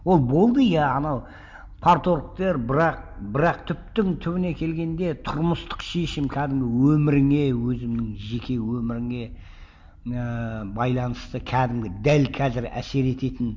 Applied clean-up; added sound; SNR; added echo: none; none; none; none.